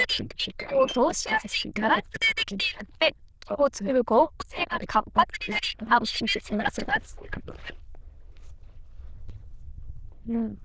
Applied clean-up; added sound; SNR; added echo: neural diffusion model UNIVERSE++.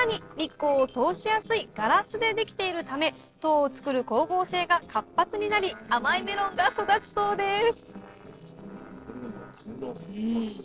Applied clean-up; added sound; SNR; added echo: neural separator model SepFormer DNS4.